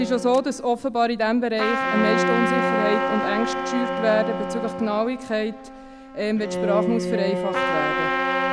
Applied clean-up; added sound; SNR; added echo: none; Bowed string instrument + Trumpet; 1 dB; none.